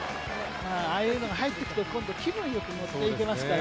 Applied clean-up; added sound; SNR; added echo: none; none; none; none.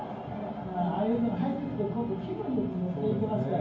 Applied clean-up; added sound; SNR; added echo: none; none; none; reverberation time 0.9 s.